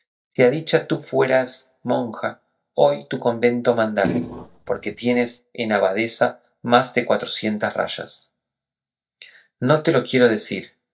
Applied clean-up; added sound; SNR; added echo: neural mask model DeepFilterNet 3.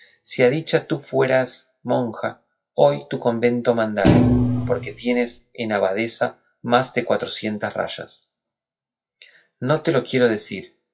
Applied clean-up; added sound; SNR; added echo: classical method WPE with log-MMSE.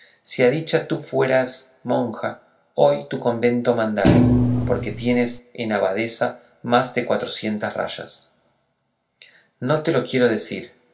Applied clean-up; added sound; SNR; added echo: none; Thump, thud; -4 dB; reverberation time 0.2 s.